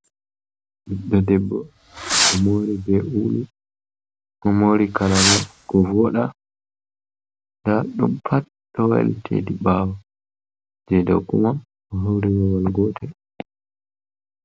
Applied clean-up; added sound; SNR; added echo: none; Fireworks; 1 dB; none.